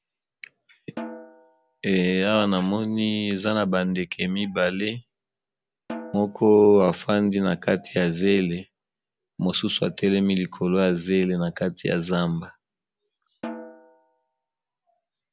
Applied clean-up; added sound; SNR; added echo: none; Snare drum; 17 dB; none.